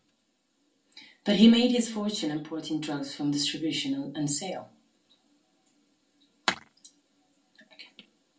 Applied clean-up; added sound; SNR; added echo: none; none; none; reverberation time 0.2 s.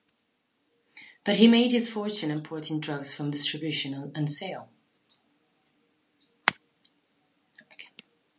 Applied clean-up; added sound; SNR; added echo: none; none; none; none.